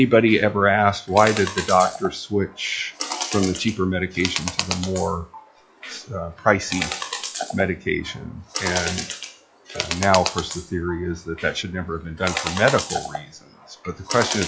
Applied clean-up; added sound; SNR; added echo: classical method log-MMSE.